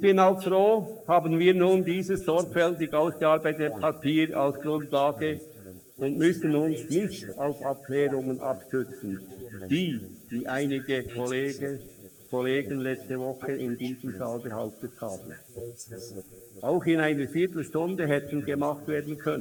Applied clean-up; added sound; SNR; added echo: neural mask model Resemble Enhance denoiser.